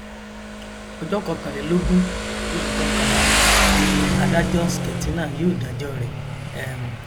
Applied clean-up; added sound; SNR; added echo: none; Motorcycle; -4 dB; none.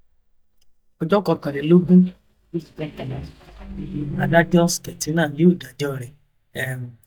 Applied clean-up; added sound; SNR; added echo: neural mask model DeepFilterNet 3.